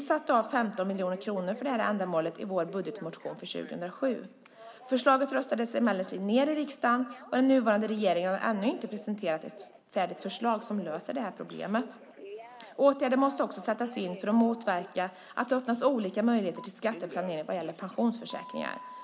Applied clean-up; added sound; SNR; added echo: none; Telephone; 19 dB; none.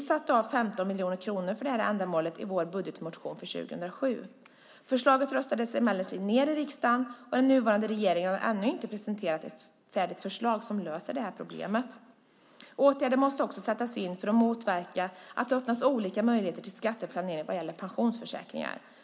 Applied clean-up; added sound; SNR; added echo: none; none; none; none.